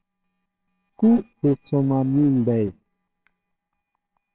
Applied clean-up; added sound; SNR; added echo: neural separator model SepFormer WHAMR!.